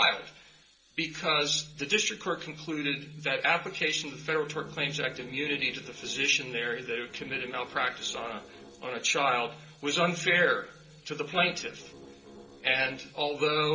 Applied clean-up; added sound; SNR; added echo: neural separator model SepFormer DNS4.